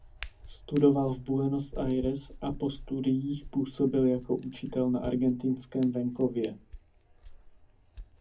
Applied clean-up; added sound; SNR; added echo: none; Hands; 17 dB; reverberation time 0.3 s.